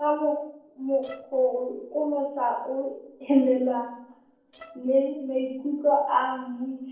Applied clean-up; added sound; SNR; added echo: neural separator model SepFormer DNS4.